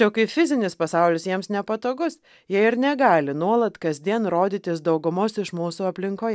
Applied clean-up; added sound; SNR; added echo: none; none; none; none.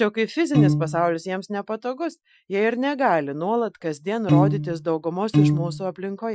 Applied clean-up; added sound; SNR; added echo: classical method Wiener filter.